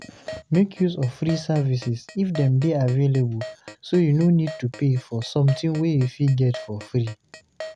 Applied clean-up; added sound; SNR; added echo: none; Keyboard (musical); 18 dB; none.